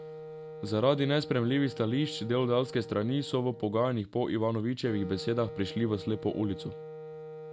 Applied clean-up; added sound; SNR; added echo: none; Wind instrument, woodwind instrument; 13 dB; none.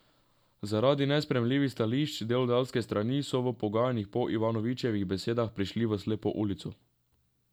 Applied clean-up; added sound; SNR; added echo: none; none; none; none.